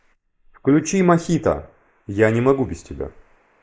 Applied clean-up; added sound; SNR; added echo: neural mask model Resemble Enhance denoiser.